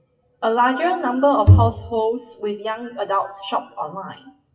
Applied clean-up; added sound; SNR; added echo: classical method WPE with log-MMSE.